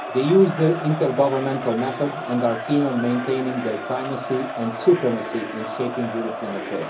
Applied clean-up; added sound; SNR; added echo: none; Crowd; 8 dB; reverberation time 0.4 s.